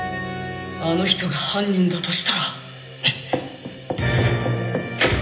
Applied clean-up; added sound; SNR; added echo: none; none; none; reverberation time 0.8 s.